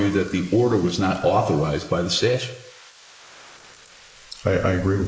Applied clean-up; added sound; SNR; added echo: neural mask model Resemble Enhance denoiser.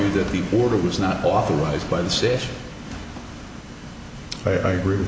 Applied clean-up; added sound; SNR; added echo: none; none; none; none.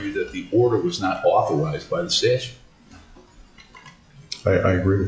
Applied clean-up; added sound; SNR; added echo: classical method log-MMSE.